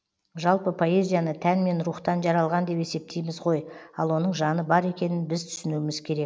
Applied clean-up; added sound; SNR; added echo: none; none; none; none.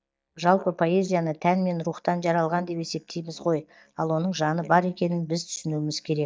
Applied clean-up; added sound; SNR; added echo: neural mask model DeepFilterNet 3.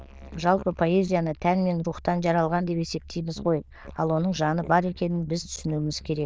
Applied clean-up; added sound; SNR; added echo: neural diffusion model UNIVERSE++.